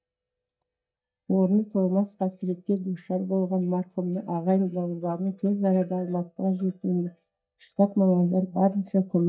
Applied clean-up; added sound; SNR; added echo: neural mask model DeepFilterNet 3.